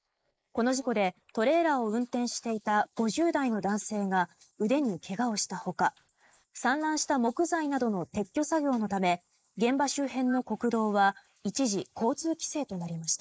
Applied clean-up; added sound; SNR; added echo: neural mask model Resemble Enhance denoiser.